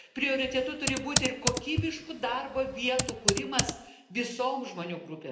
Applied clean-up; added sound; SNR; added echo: none; Computer keyboard; 1 dB; reverberation time 0.8 s.